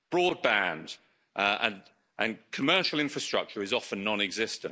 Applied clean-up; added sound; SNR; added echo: neural mask model Resemble Enhance denoiser.